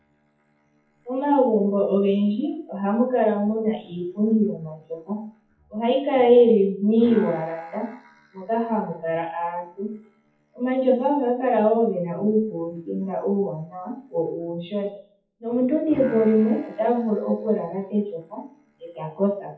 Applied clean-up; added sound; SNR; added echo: classical method WPE with log-MMSE.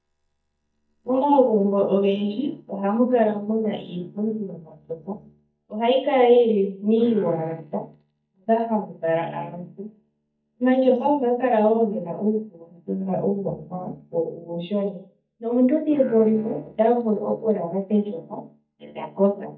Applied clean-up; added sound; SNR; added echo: neural mask model DeepFilterNet 3.